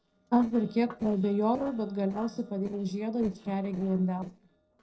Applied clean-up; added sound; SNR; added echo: neural separator model SepFormer DNS4.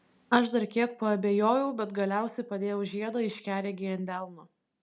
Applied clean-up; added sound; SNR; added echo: none; none; none; none.